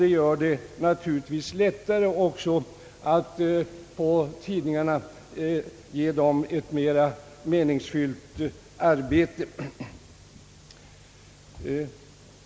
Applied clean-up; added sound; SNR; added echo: none; none; none; none.